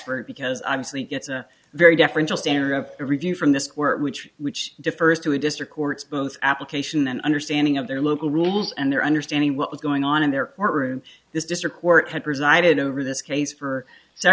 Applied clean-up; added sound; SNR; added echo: none; none; none; none.